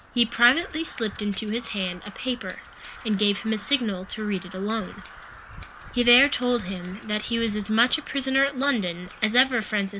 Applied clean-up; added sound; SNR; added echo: none; Crow + Scissors; 13 dB; none.